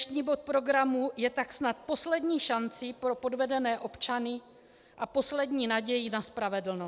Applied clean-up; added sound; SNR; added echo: none; none; none; none.